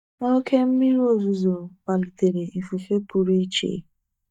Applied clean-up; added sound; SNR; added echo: neural mask model DeepFilterNet 3.